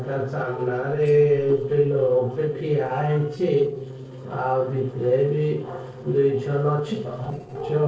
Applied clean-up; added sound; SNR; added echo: neural separator model SepFormer DNS4.